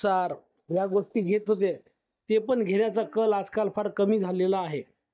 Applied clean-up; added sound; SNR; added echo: neural mask model DeepFilterNet 3.